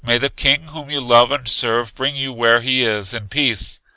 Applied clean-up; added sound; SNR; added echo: none; none; none; none.